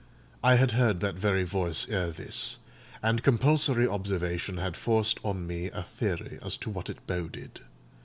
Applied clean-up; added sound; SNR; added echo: none; none; none; none.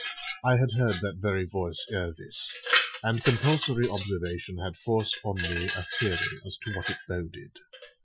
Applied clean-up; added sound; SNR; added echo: classical method Wiener filter.